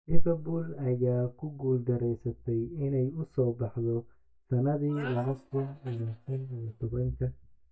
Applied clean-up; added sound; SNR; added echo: neural mask model DeepFilterNet 3.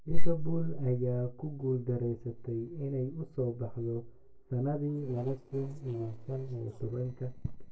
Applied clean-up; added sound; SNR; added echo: neural separator model SepFormer DNS4.